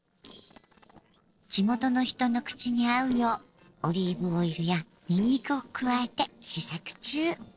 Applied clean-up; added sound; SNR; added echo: neural separator model SepFormer DNS4.